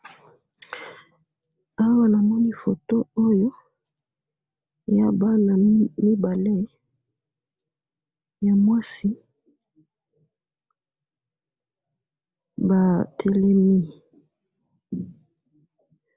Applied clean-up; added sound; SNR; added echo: none; none; none; none.